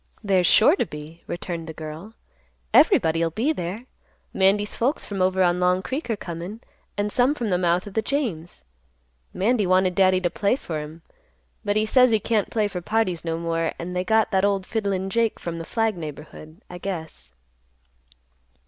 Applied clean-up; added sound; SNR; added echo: none; none; none; none.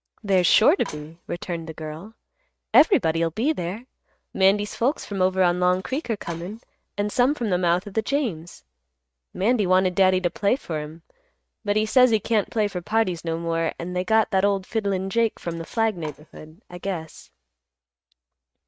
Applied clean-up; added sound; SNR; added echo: neural mask model RNNoise.